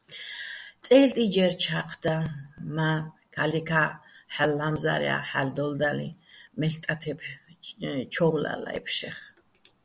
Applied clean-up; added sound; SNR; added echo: none; none; none; none.